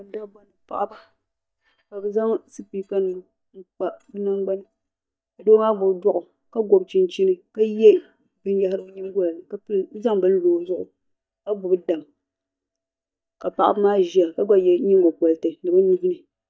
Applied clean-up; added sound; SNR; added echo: neural mask model DeepFilterNet 3.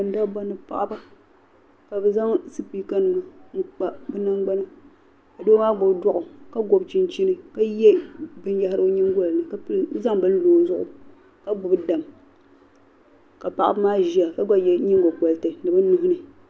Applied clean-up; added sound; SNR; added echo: none; none; none; none.